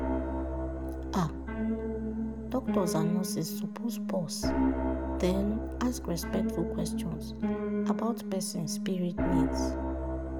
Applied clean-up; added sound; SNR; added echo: none; Piano; -3 dB; none.